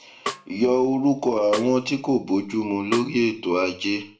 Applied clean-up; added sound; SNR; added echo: none; Snare drum; 14 dB; reverberation time 0.4 s.